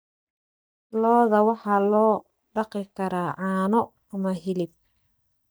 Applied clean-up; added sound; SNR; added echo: neural mask model DeepFilterNet 3.